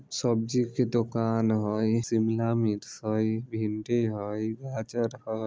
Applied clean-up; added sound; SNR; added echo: none; none; none; none.